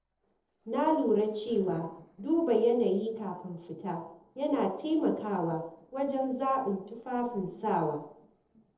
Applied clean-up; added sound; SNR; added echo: neural separator model SepFormer DNS4.